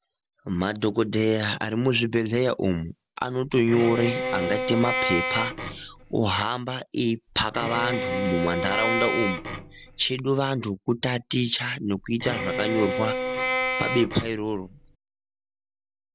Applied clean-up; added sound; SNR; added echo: none; Bowed string instrument; 3 dB; none.